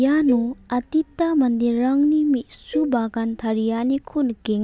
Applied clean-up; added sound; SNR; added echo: none; Cowbell; 19 dB; none.